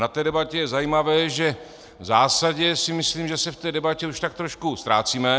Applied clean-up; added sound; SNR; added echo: none; none; none; none.